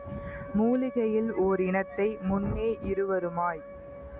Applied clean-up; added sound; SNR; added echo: none; Wind instrument, woodwind instrument; 15 dB; none.